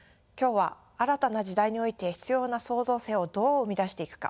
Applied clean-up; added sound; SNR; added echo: none; none; none; none.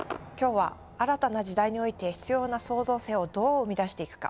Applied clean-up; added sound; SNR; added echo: none; Crowd / Cheering / Fireworks; 17 dB; none.